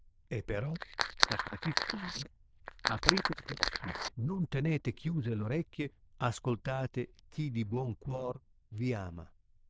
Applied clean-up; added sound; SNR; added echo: neural diffusion model UNIVERSE++.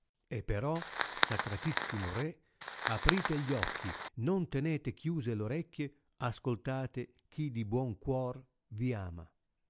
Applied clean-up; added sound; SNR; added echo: none; Fire; -2 dB; none.